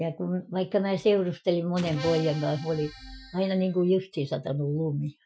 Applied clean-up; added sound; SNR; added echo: classical method Wiener filter.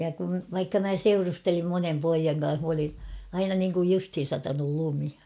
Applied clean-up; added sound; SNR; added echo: none; none; none; none.